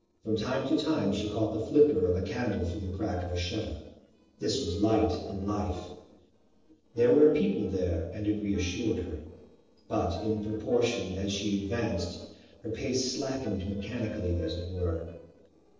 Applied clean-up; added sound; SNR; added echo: neural separator model SepFormer DNS4.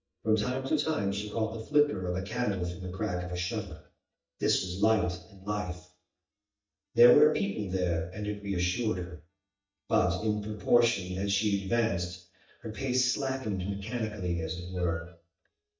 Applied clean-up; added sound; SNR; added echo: neural mask model DeepFilterNet 3.